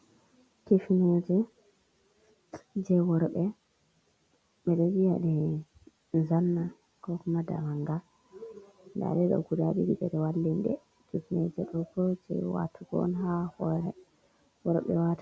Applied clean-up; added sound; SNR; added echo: none; none; none; none.